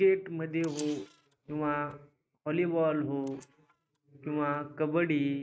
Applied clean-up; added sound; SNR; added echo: neural mask model RNNoise.